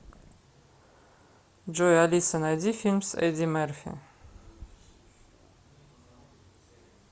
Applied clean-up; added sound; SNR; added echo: none; none; none; none.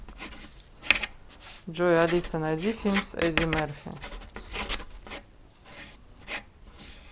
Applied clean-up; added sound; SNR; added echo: none; Writing; 4 dB; none.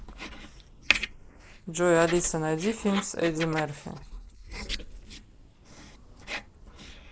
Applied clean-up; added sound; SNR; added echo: neural mask model Resemble Enhance denoiser.